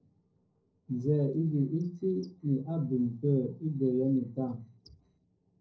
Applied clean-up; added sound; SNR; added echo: neural separator model SepFormer DNS4.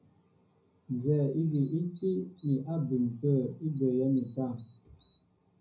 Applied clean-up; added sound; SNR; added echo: none; Bird vocalization, bird call, bird song; 20 dB; reverberation time 0.4 s.